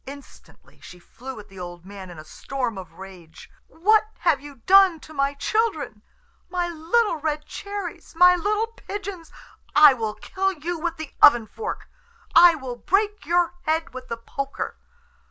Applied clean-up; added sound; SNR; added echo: none; none; none; none.